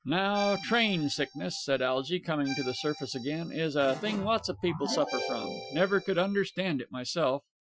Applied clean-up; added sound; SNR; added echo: classical method Wiener filter.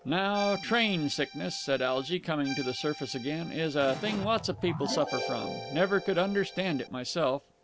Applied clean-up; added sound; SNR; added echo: none; Accordion + Keyboard (musical); 11 dB; none.